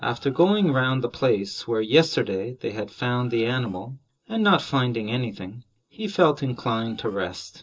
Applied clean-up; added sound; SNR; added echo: neural separator model SepFormer DNS4.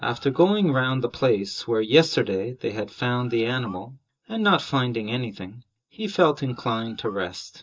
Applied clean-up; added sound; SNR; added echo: neural mask model DeepFilterNet 3.